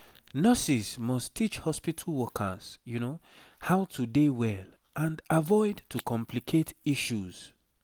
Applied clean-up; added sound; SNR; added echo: none; none; none; none.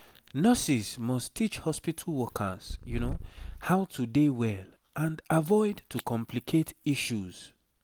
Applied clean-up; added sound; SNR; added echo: none; Purr; 10 dB; none.